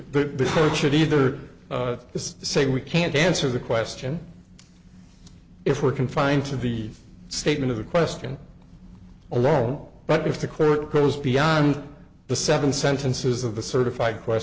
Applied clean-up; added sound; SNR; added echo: none; none; none; none.